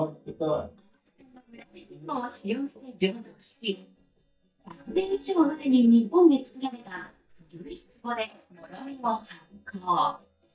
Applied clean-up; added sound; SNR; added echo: neural mask model DeepFilterNet 3.